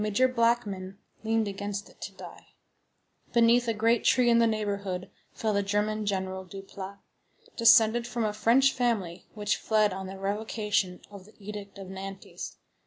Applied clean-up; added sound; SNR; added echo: none; none; none; none.